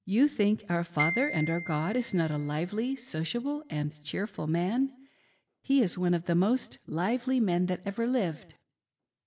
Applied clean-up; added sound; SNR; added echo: none; Glockenspiel; 10 dB; none.